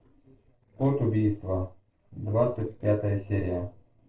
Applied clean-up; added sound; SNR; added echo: neural separator model SepFormer DNS4.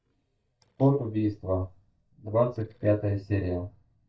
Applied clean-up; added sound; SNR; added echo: neural mask model DeepFilterNet 3.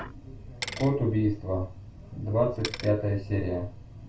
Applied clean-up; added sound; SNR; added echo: none; Bicycle; 15 dB; reverberation time 0.3 s.